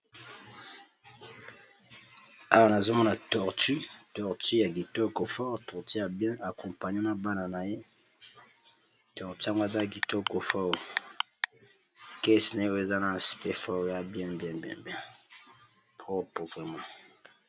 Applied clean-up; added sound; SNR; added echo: none; Clock; 6 dB; none.